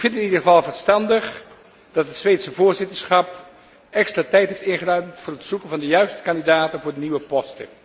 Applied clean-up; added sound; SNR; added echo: none; none; none; none.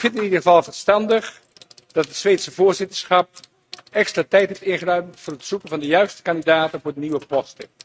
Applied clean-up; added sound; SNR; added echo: neural mask model RNNoise.